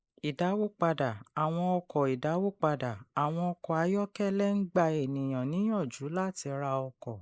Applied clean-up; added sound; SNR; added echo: neural mask model Resemble Enhance denoiser.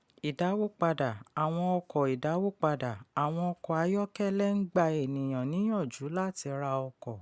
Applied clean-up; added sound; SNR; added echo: none; none; none; none.